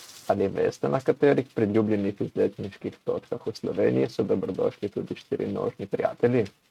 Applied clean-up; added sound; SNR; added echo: neural mask model RNNoise.